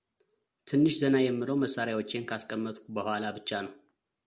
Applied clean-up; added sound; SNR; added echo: none; none; none; none.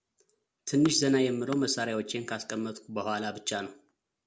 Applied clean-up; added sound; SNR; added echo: none; Tools; 19 dB; none.